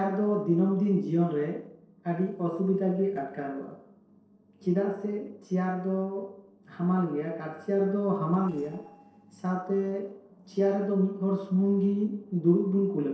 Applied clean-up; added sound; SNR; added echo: neural separator model SepFormer DNS4.